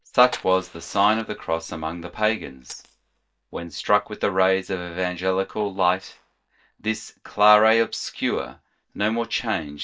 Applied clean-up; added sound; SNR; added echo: neural mask model DeepFilterNet 3.